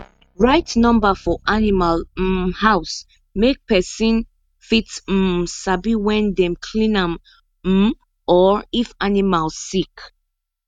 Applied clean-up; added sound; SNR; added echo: neural mask model RNNoise.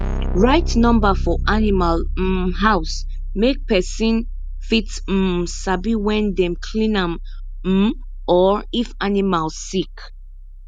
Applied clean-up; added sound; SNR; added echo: none; Keyboard (musical); 5 dB; none.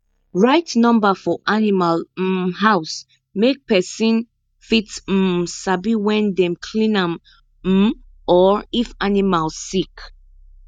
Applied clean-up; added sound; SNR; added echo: neural mask model DeepFilterNet 3.